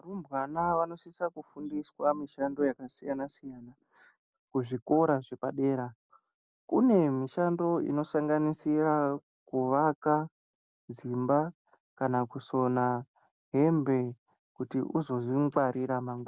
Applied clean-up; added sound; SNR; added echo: none; none; none; none.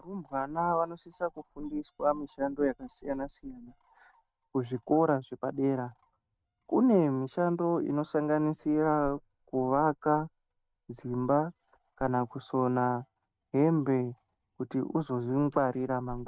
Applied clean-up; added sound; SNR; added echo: neural mask model RNNoise.